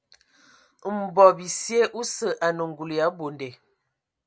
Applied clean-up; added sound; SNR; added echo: none; none; none; none.